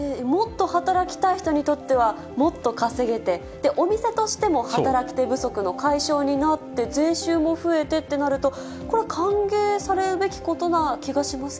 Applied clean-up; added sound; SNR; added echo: none; none; none; none.